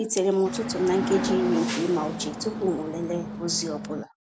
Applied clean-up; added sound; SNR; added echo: none; Hiss / Bus / Engine; 4 dB; none.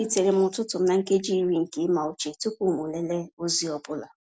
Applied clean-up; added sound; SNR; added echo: none; none; none; none.